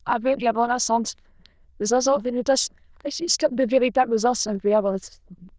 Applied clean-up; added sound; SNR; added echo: neural diffusion model UNIVERSE++.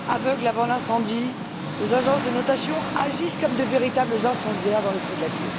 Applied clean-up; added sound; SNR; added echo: none; Engine; 5 dB; none.